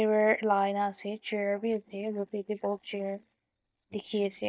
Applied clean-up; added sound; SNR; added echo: neural mask model DeepFilterNet 3.